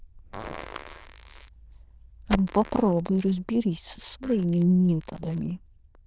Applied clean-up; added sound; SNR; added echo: neural diffusion model UNIVERSE++.